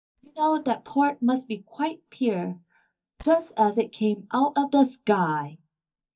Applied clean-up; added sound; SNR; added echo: neural mask model DeepFilterNet 3.